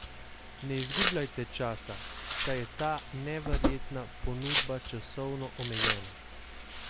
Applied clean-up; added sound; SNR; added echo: none; Domestic sounds, home sounds; -5 dB; none.